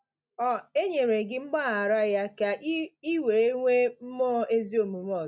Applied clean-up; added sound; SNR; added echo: none; none; none; none.